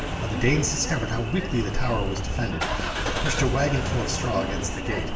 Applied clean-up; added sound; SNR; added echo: none; Engine starting / Car; 2 dB; reverberation time 0.6 s.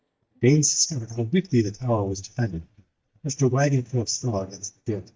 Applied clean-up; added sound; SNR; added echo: neural mask model DeepFilterNet 3.